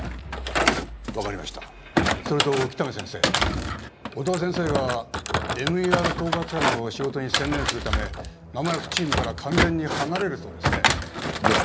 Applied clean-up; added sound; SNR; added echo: none; Thump, thud; -2 dB; none.